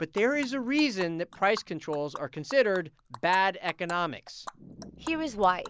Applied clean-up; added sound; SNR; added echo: none; Animal; 18 dB; none.